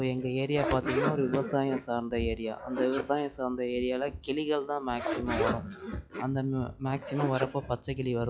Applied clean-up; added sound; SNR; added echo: classical method log-MMSE.